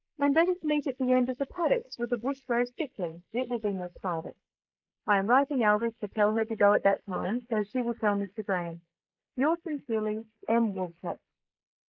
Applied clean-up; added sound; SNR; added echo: neural mask model Resemble Enhance denoiser.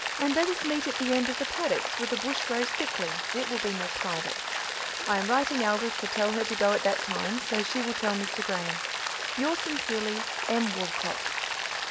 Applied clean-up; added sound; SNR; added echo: none; Rain; 1 dB; none.